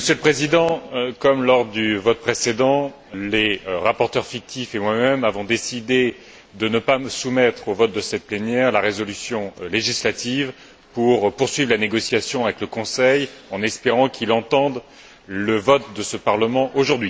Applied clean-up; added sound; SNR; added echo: none; none; none; none.